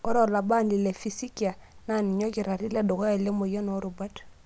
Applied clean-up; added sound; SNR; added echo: none; none; none; none.